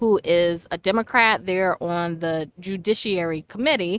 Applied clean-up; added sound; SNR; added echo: neural mask model RNNoise.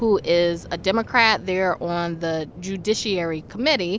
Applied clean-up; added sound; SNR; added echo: none; Waves, surf; 19 dB; none.